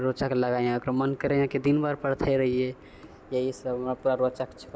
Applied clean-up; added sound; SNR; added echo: none; none; none; none.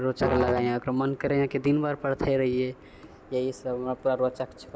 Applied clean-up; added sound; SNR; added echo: none; Musical instrument; 8 dB; none.